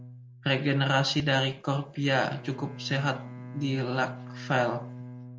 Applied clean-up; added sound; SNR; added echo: none; Bowed string instrument; 14 dB; none.